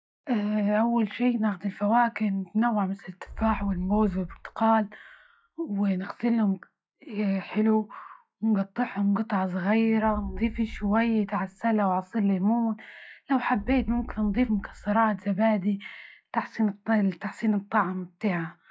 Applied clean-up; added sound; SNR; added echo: classical method log-MMSE.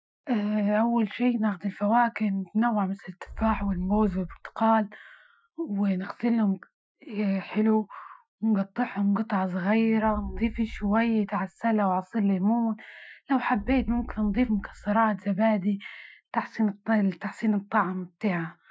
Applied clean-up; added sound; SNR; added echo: classical method Wiener filter.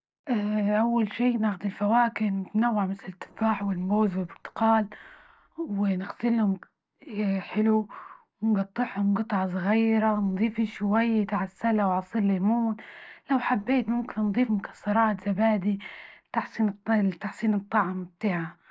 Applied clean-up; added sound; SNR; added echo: neural separator model SepFormer DNS4.